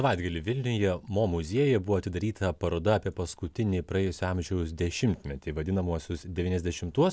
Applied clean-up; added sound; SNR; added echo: none; none; none; none.